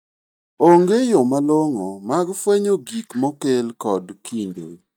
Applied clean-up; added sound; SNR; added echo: neural mask model DeepFilterNet 3.